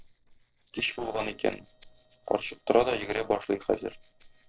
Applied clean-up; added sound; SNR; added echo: neural separator model SepFormer DNS4.